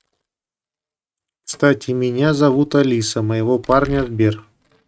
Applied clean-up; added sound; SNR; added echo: neural mask model RNNoise.